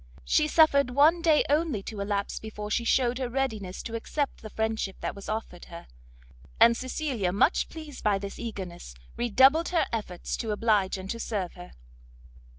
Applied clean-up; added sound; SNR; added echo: none; none; none; none.